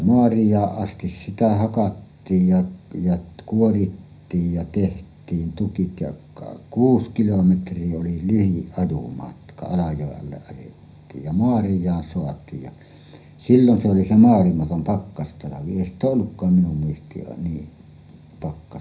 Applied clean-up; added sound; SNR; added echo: none; none; none; reverberation time 0.4 s.